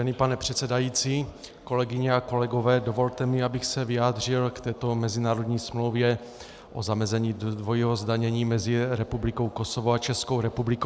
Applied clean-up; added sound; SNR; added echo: none; none; none; none.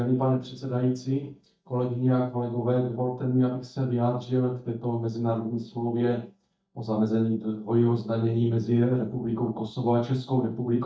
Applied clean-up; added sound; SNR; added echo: neural mask model DeepFilterNet 3.